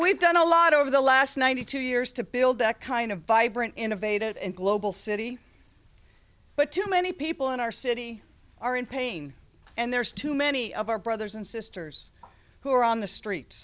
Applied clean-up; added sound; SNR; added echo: none; none; none; none.